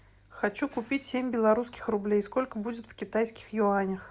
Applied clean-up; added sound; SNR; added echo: none; none; none; none.